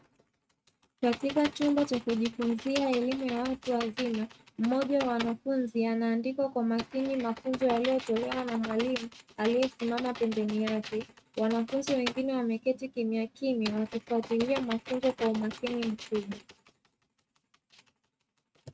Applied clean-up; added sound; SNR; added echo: neural mask model RNNoise.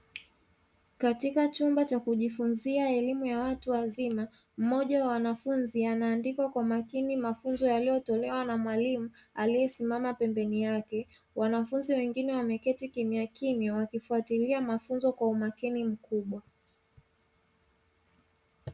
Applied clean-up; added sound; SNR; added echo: none; none; none; none.